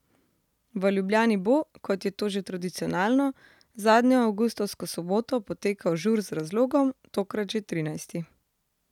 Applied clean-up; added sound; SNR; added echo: none; none; none; none.